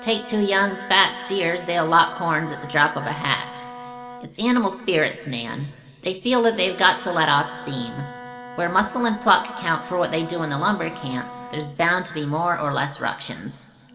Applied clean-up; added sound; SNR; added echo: none; Wind instrument, woodwind instrument; 16 dB; reverberation time 1.7 s.